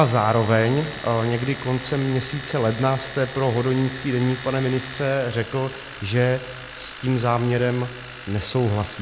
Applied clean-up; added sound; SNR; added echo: none; Domestic sounds, home sounds; 12 dB; none.